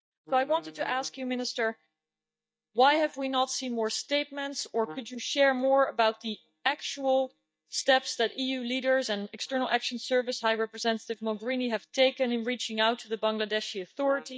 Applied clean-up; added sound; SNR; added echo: neural mask model DeepFilterNet 3.